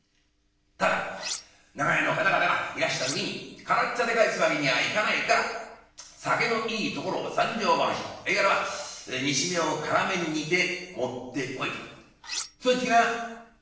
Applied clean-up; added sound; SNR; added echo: neural separator model SepFormer DNS4.